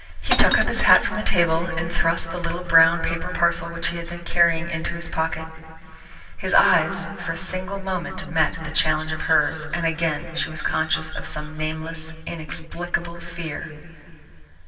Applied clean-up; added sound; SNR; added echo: none; Glass; 5 dB; reverberation time 2.6 s.